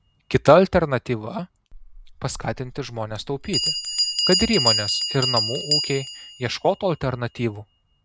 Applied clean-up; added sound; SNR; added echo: none; Bell; 4 dB; none.